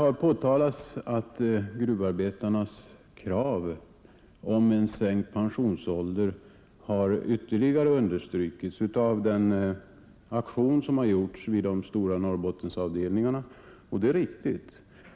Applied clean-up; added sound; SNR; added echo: none; none; none; none.